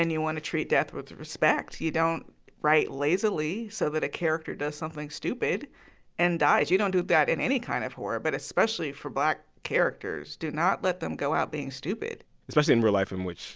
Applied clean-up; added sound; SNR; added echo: none; none; none; none.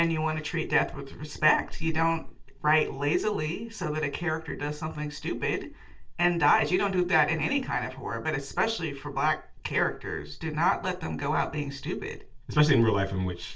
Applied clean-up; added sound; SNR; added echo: none; none; none; reverberation time 0.2 s.